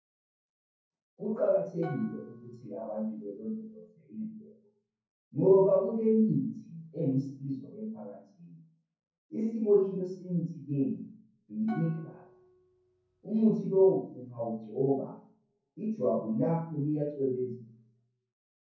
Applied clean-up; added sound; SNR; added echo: none; Plucked string instrument; 19 dB; reverberation time 0.6 s.